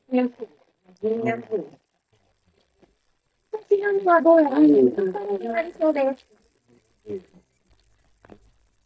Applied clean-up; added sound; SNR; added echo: neural mask model DeepFilterNet 3.